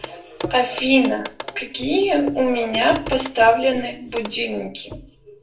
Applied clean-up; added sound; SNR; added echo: none; Clock; 13 dB; reverberation time 0.3 s.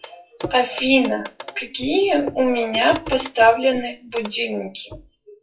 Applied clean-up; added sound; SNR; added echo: classical method WPE with log-MMSE.